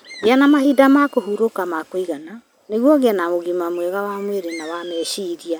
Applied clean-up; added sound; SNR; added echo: none; none; none; none.